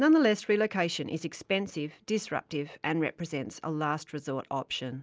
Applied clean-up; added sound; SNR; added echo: none; none; none; none.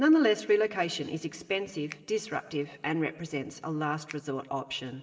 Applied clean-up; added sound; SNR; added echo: none; Finger snapping; 19 dB; reverberation time 2.3 s.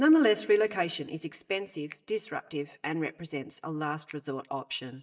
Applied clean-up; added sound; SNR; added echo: neural mask model DeepFilterNet 3.